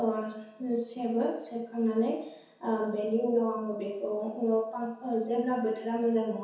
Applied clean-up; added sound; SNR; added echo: none; none; none; reverberation time 0.7 s.